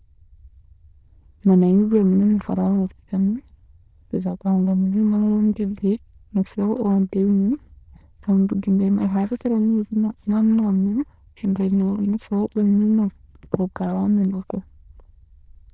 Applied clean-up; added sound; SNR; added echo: neural diffusion model UNIVERSE++.